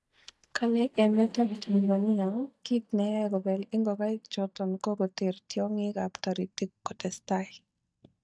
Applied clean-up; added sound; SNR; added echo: neural mask model DeepFilterNet 3.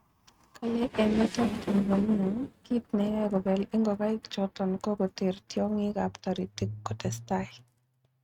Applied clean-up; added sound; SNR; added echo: neural mask model RNNoise.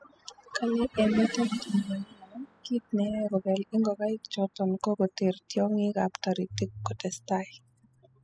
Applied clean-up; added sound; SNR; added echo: classical method spectral subtraction.